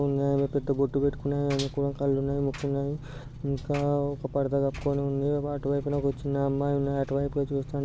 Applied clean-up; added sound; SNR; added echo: none; Engine; 12 dB; none.